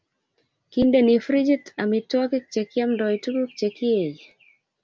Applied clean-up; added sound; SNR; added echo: none; none; none; none.